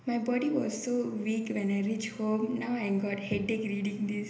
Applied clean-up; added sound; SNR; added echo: none; none; none; reverberation time 0.8 s.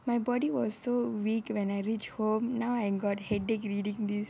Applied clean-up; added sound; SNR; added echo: none; none; none; none.